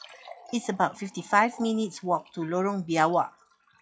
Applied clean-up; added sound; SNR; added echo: classical method WPE with log-MMSE.